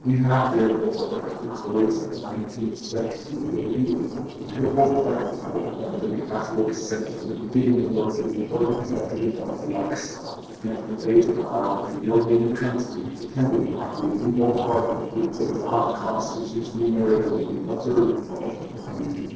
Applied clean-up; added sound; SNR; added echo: neural separator model SepFormer DNS4.